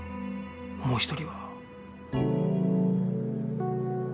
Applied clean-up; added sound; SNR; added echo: none; none; none; none.